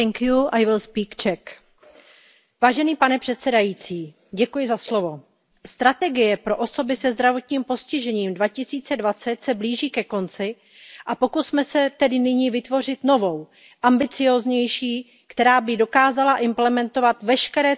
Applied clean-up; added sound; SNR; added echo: none; none; none; none.